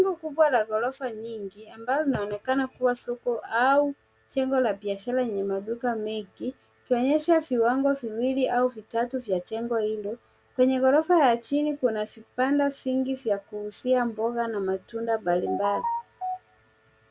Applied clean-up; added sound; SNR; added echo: none; none; none; none.